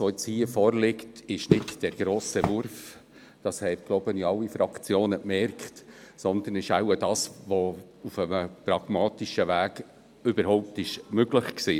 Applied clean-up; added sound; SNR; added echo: none; Walk, footsteps; 3 dB; none.